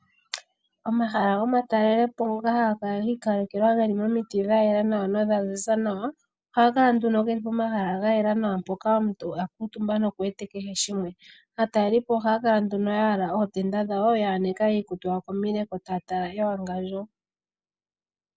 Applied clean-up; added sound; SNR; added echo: none; none; none; none.